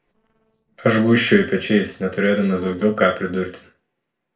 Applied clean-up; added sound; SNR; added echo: neural separator model SepFormer DNS4.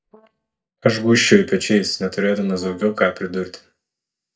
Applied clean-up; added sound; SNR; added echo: neural mask model DeepFilterNet 3.